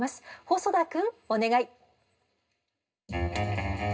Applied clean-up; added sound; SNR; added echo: none; none; none; reverberation time 0.2 s.